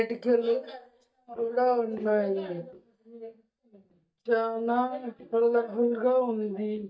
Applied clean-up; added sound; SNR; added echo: neural mask model DeepFilterNet 3.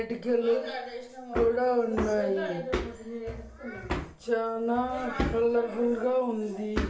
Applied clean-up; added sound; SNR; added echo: none; Hammer; 9 dB; reverberation time 0.3 s.